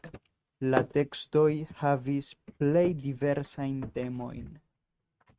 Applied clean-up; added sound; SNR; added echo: neural mask model RNNoise.